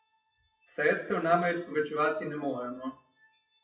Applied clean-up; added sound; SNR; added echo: classical method WPE with log-MMSE.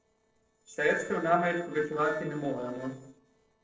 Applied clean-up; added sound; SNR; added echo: neural separator model SepFormer DNS4.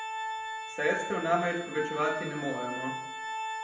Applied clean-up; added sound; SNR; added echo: none; Organ; 4 dB; reverberation time 0.7 s.